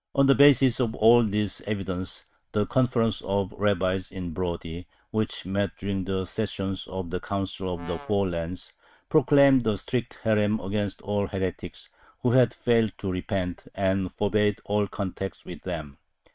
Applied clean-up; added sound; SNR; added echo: neural mask model RNNoise.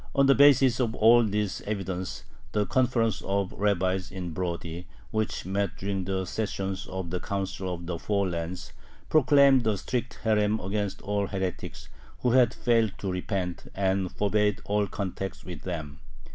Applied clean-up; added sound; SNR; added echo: none; none; none; none.